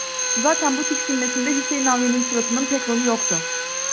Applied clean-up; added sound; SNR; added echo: none; Drill; 1 dB; none.